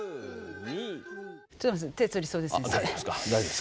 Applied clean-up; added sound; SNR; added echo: none; none; none; none.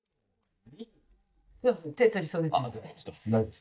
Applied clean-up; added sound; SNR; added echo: neural mask model DeepFilterNet 3.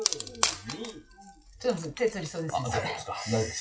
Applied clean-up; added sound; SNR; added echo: classical method WPE with log-MMSE.